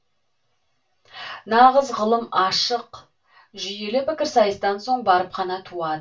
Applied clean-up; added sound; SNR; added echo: none; none; none; reverberation time 0.2 s.